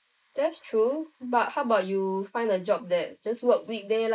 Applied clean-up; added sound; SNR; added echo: neural mask model Resemble Enhance denoiser.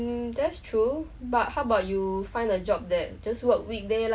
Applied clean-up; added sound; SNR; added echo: none; none; none; none.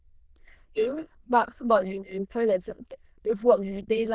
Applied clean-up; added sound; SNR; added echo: neural diffusion model UNIVERSE++.